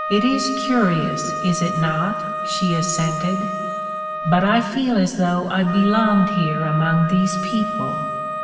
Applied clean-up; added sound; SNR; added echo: none; Wind instrument, woodwind instrument; 6 dB; reverberation time 2.5 s.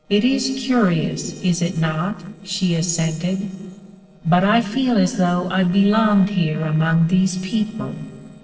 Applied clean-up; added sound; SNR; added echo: neural separator model SepFormer DNS4.